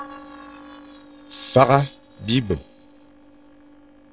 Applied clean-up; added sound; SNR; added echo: neural separator model SepFormer DNS4.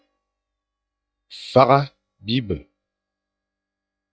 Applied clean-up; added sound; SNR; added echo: neural mask model DeepFilterNet 3.